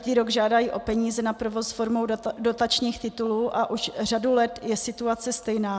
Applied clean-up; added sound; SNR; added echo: none; none; none; none.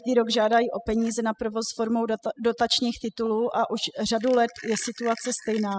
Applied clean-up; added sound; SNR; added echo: classical method spectral subtraction.